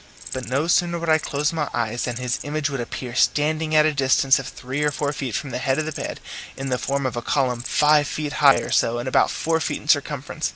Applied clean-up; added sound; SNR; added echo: none; Insect; 15 dB; none.